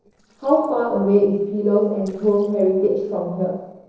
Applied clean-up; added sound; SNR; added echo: neural separator model SepFormer DNS4.